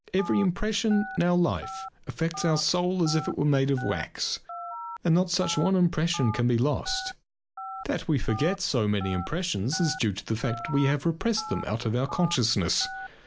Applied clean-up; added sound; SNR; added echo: none; Telephone; 14 dB; none.